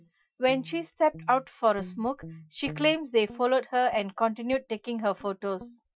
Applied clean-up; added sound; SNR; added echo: classical method Wiener filter.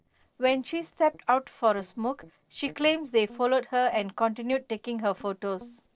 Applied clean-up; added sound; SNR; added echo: neural separator model SepFormer DNS4.